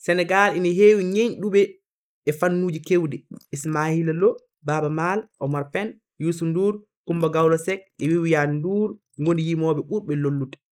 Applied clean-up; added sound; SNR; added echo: neural mask model Resemble Enhance denoiser.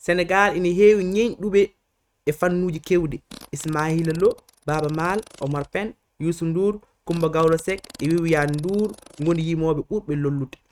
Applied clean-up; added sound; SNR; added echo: neural mask model RNNoise.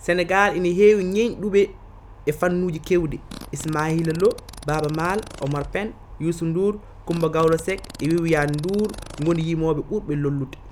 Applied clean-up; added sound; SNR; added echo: none; Fart; 19 dB; none.